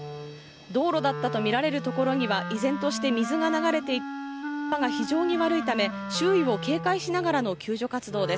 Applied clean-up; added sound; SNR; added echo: none; Wind instrument, woodwind instrument; 7 dB; none.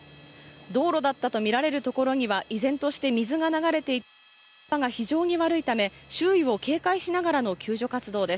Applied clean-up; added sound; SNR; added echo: none; none; none; none.